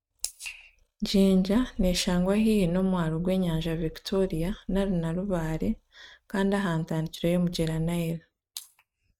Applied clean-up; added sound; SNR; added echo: neural mask model RNNoise.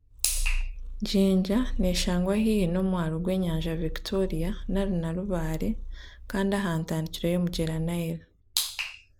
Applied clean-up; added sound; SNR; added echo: none; Purr; 6 dB; none.